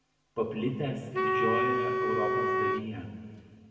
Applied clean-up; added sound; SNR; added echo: none; Wind instrument, woodwind instrument; -5 dB; reverberation time 2.3 s.